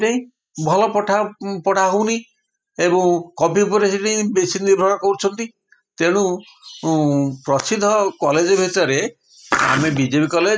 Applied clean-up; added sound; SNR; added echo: classical method spectral subtraction.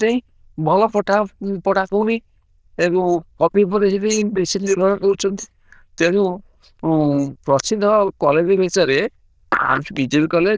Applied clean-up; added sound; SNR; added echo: neural diffusion model UNIVERSE++.